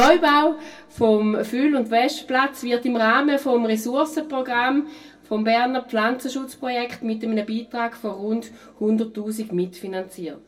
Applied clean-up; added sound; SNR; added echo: none; none; none; reverberation time 0.2 s.